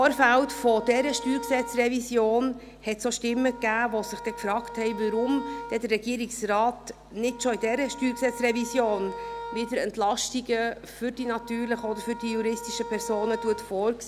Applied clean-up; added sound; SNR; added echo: none; Wind instrument, woodwind instrument; 13 dB; none.